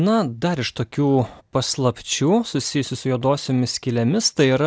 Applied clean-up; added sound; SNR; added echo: none; none; none; none.